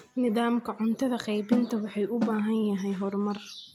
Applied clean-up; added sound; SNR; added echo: none; Snare drum; 3 dB; none.